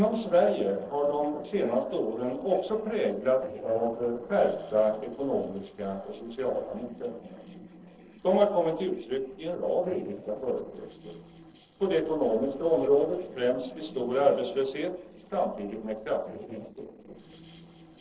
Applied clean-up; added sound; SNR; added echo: neural separator model SepFormer DNS4.